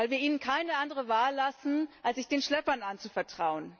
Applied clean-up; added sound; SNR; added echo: none; none; none; none.